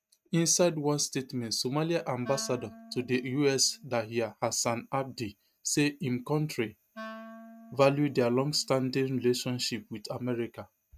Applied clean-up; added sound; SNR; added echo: neural mask model RNNoise.